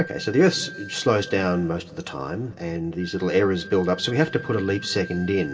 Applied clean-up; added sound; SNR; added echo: none; Wind instrument, woodwind instrument; 17 dB; reverberation time 1.4 s.